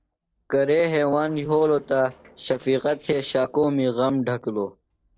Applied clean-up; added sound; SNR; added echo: neural separator model SepFormer DNS4.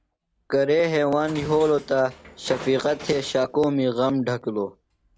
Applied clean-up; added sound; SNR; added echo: none; Train; 19 dB; none.